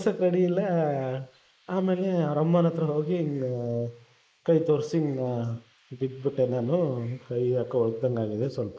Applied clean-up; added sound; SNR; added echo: neural mask model Resemble Enhance denoiser.